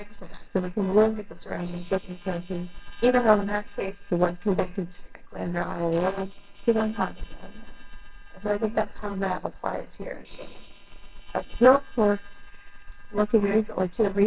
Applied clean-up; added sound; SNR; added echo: neural separator model SepFormer WHAMR!.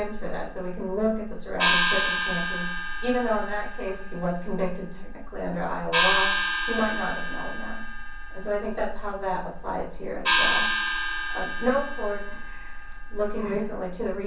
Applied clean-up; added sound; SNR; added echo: none; Gong; -3 dB; reverberation time 0.6 s.